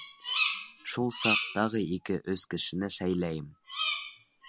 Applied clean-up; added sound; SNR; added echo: none; Bird vocalization, bird call, bird song; 2 dB; none.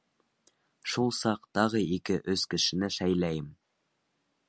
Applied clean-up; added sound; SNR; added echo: none; none; none; none.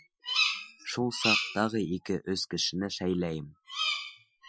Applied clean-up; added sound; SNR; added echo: classical method Wiener filter.